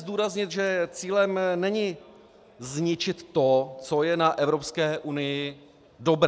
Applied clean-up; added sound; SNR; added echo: none; none; none; none.